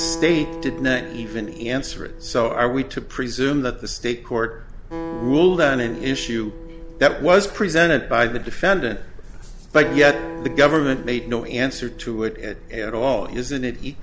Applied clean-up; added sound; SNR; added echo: none; Acoustic guitar; 15 dB; none.